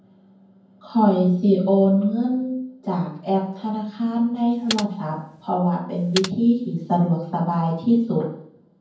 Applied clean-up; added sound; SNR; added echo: none; Computer keyboard; 12 dB; reverberation time 0.9 s.